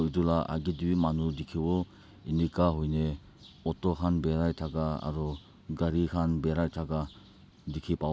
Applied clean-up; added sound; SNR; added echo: none; none; none; none.